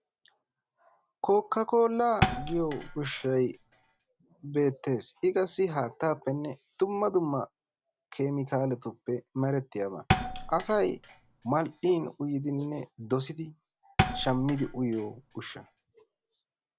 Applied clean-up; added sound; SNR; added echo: none; Thump, thud; 5 dB; none.